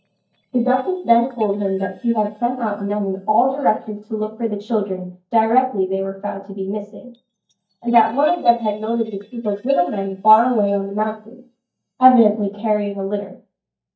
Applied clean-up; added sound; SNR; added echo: neural mask model DeepFilterNet 3.